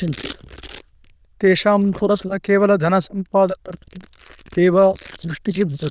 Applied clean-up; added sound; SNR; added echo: neural diffusion model UNIVERSE++.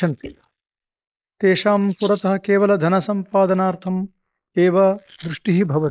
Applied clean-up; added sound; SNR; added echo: neural mask model Resemble Enhance denoiser.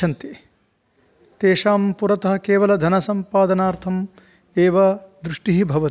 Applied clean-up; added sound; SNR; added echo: none; none; none; none.